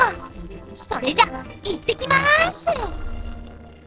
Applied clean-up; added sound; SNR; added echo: neural separator model SepFormer DNS4.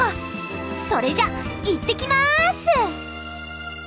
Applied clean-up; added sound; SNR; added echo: none; none; none; none.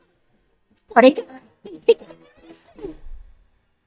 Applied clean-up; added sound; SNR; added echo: neural mask model DeepFilterNet 3.